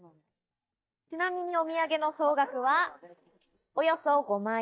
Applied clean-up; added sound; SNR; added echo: neural mask model DeepFilterNet 3.